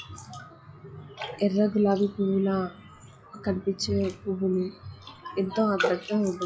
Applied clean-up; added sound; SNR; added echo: classical method log-MMSE.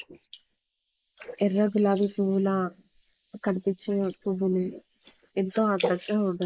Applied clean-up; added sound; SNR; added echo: neural mask model Resemble Enhance denoiser.